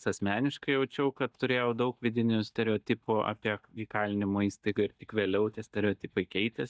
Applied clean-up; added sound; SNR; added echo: neural mask model DeepFilterNet 3.